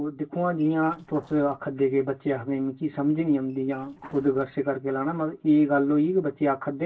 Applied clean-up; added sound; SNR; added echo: neural separator model SepFormer DNS4.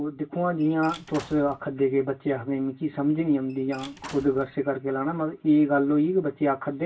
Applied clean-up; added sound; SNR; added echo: none; Squeak / Slam / Wood; 19 dB; reverberation time 0.2 s.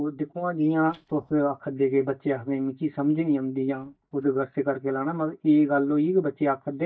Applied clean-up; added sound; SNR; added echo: neural mask model DeepFilterNet 3.